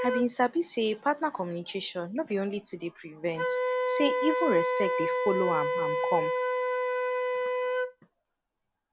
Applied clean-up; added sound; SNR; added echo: none; Wind instrument, woodwind instrument; 0 dB; none.